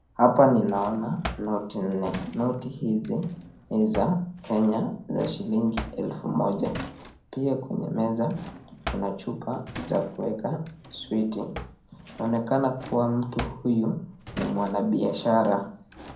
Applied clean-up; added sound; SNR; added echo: none; Drawer open or close; 15 dB; reverberation time 0.5 s.